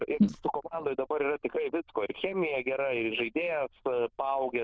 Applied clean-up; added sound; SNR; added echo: neural diffusion model UNIVERSE++.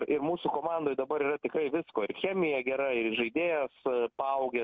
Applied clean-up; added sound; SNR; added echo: none; none; none; none.